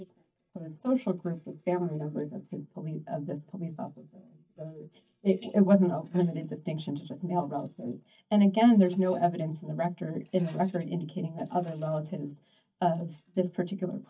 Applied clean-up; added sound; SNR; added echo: neural mask model DeepFilterNet 3.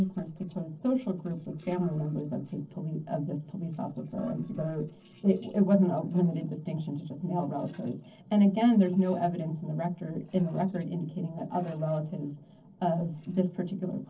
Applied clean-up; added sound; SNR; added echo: neural separator model SepFormer DNS4.